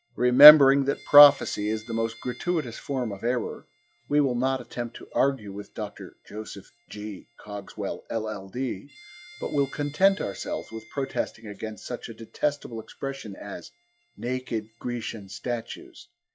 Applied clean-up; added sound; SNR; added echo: classical method log-MMSE.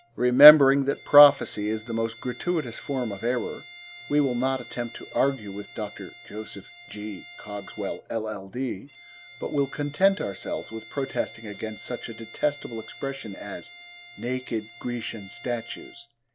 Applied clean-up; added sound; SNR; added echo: none; Bowed string instrument; 19 dB; none.